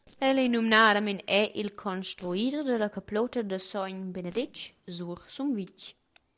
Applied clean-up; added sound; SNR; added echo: neural separator model SepFormer DNS4.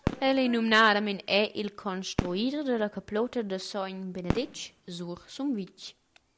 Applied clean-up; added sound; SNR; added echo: none; Fireworks; 11 dB; none.